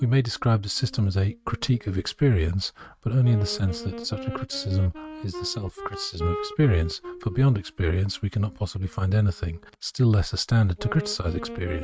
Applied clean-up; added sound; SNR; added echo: neural mask model RNNoise.